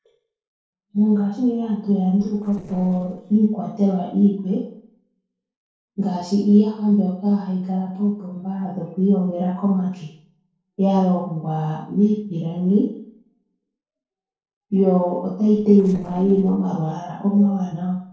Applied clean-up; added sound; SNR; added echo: neural separator model SepFormer DNS4.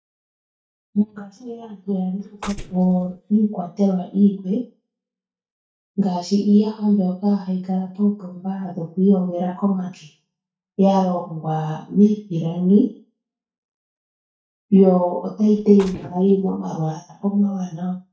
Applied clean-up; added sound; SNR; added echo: neural mask model DeepFilterNet 3.